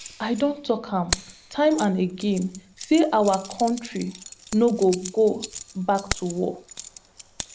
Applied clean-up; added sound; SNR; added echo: none; Keys jangling; 13 dB; none.